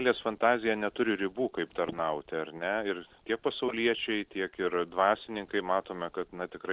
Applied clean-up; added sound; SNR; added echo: none; none; none; none.